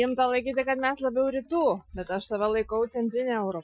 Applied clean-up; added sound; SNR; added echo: classical method Wiener filter.